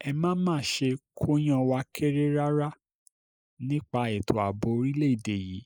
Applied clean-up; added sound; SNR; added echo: neural mask model Resemble Enhance denoiser.